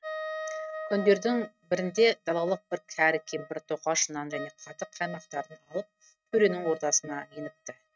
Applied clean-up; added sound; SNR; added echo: neural mask model RNNoise.